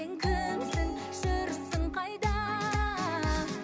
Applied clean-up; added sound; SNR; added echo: none; Doorbell; 12 dB; none.